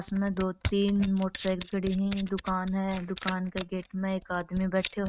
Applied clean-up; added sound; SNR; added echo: neural mask model RNNoise.